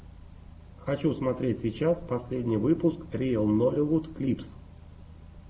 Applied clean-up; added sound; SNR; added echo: none; none; none; none.